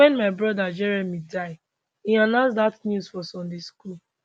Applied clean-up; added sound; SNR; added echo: none; none; none; none.